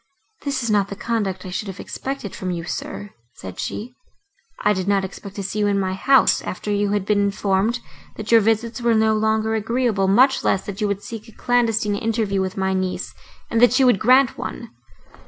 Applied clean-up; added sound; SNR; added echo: none; Tambourine; 9 dB; none.